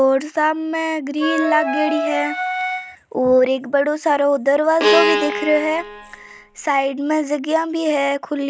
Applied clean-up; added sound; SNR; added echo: none; Bowed string instrument + Wind instrument, woodwind instrument; 2 dB; none.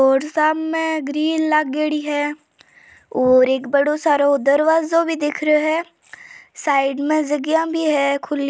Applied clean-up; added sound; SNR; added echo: none; none; none; none.